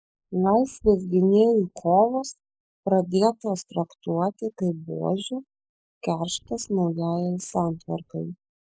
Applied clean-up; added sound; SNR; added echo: neural mask model Resemble Enhance denoiser.